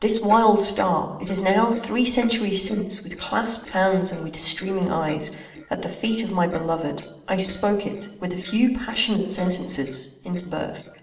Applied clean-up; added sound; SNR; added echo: neural separator model SepFormer DNS4.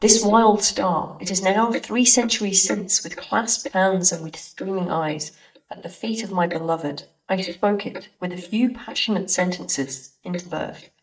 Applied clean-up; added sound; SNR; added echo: neural mask model DeepFilterNet 3.